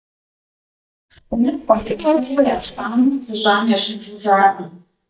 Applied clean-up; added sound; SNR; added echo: neural mask model DeepFilterNet 3.